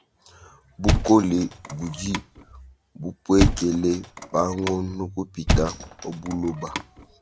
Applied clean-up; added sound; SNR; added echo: none; Thump, thud; 1 dB; none.